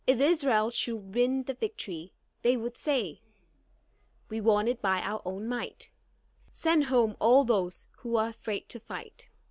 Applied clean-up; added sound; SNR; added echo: none; none; none; none.